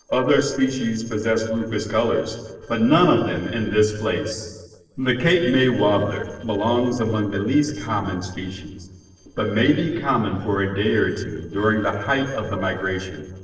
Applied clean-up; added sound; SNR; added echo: neural separator model SepFormer DNS4.